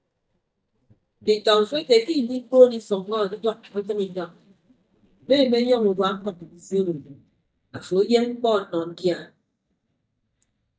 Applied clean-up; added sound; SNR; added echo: neural mask model DeepFilterNet 3.